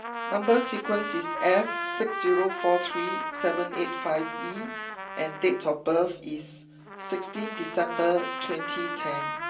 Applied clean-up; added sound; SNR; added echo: none; Trumpet; 6 dB; reverberation time 0.3 s.